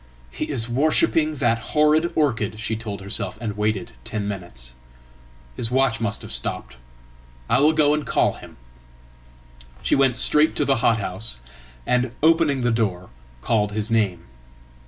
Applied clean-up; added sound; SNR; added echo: none; none; none; none.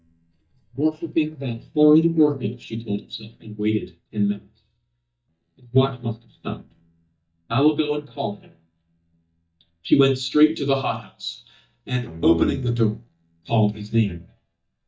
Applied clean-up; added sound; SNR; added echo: neural mask model DeepFilterNet 3.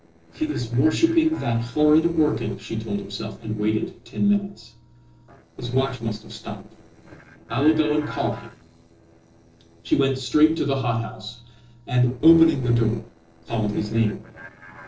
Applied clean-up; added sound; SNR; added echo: neural separator model SepFormer DNS4.